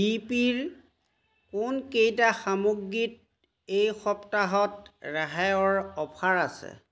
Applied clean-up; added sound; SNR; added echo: none; none; none; none.